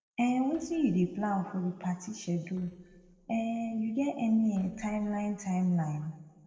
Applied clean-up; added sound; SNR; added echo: neural separator model SepFormer DNS4.